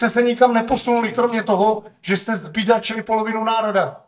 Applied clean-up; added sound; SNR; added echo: neural mask model DeepFilterNet 3.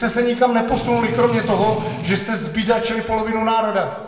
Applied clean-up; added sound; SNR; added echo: none; Strum; 9 dB; reverberation time 1.1 s.